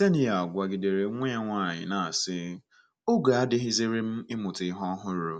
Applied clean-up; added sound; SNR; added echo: none; none; none; none.